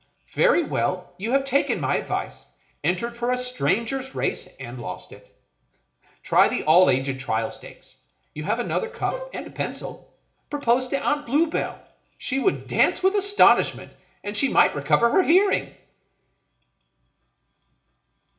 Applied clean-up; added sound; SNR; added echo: none; Bowed string instrument; 11 dB; reverberation time 0.4 s.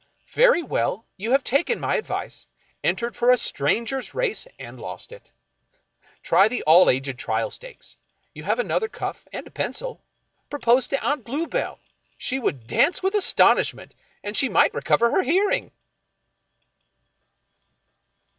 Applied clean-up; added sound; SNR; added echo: none; none; none; none.